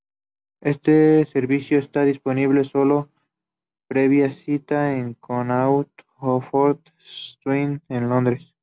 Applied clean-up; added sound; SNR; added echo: none; none; none; none.